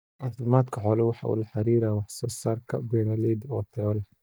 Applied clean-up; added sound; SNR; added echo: neural mask model DeepFilterNet 3.